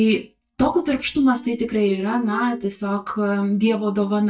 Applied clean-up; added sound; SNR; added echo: neural mask model DeepFilterNet 3.